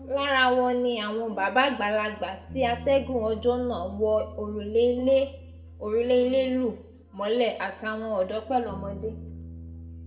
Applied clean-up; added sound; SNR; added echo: none; Bass guitar; 17 dB; reverberation time 0.6 s.